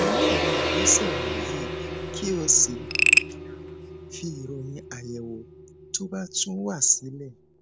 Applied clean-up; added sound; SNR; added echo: none; Frog + Gong; -1 dB; none.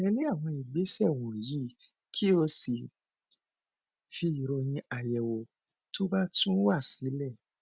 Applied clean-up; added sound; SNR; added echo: none; none; none; none.